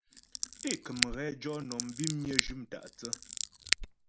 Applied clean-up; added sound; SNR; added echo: none; Scissors; -3 dB; none.